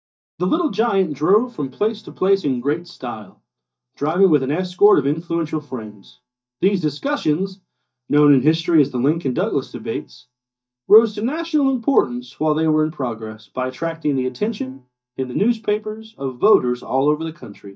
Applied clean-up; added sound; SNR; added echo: neural mask model DeepFilterNet 3.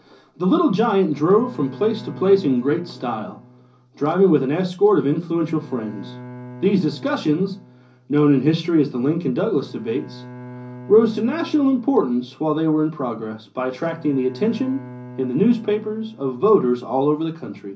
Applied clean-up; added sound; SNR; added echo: none; Bowed string instrument; 20 dB; reverberation time 0.5 s.